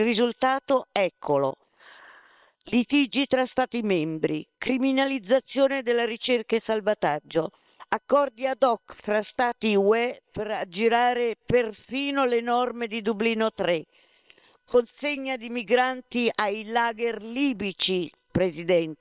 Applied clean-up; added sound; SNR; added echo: neural separator model SepFormer WHAM!.